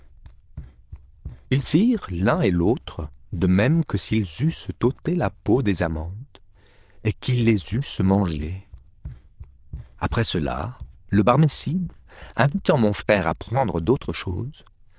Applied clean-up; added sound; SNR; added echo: neural diffusion model UNIVERSE++.